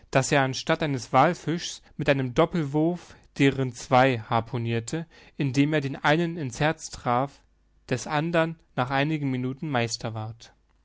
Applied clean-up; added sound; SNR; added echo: none; none; none; none.